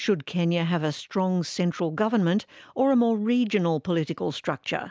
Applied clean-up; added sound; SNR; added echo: none; none; none; none.